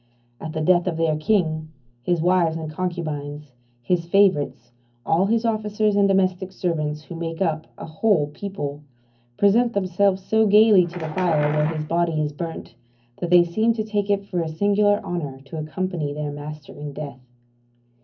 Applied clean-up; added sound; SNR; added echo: none; Wild animals; 11 dB; reverberation time 0.3 s.